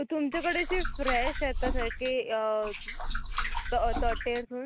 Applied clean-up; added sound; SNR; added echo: none; Liquid; 1 dB; none.